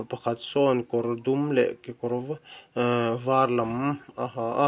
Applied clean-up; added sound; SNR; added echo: none; none; none; none.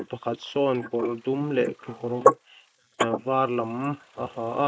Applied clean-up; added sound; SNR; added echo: neural mask model Resemble Enhance denoiser.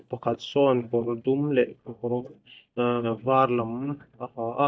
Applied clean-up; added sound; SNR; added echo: neural mask model DeepFilterNet 3.